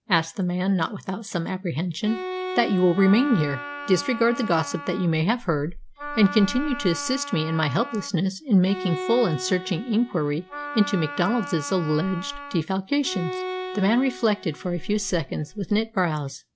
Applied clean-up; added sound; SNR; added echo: none; Wind instrument, woodwind instrument + Bowed string instrument; 11 dB; none.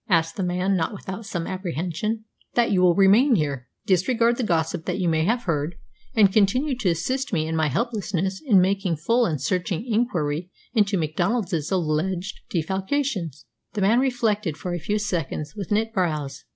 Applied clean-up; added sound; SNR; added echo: none; none; none; none.